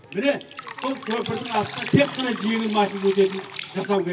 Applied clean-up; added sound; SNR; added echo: none; Drip; 10 dB; none.